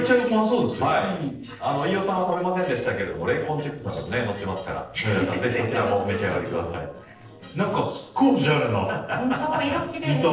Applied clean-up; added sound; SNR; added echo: neural separator model SepFormer DNS4.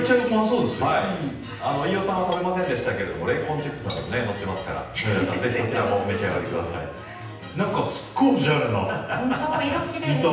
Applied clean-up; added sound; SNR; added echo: none; Cutlery, silverware; 16 dB; reverberation time 0.9 s.